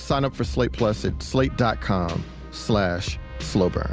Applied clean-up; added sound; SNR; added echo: none; none; none; none.